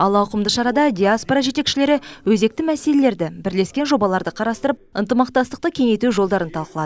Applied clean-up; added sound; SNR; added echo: none; none; none; none.